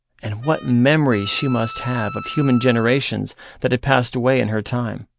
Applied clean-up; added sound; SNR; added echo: none; Wind instrument, woodwind instrument; 16 dB; none.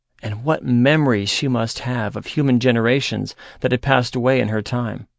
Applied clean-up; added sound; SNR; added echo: none; none; none; none.